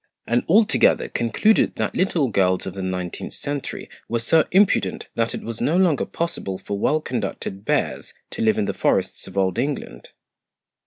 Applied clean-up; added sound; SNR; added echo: none; none; none; none.